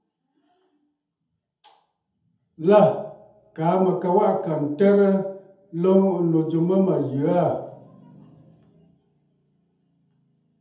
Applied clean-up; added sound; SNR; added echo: none; none; none; reverberation time 0.7 s.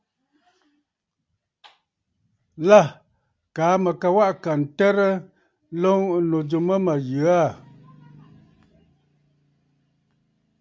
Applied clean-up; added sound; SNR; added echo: none; none; none; none.